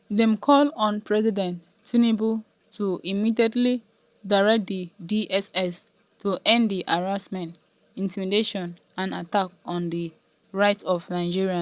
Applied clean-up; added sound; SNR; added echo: none; none; none; none.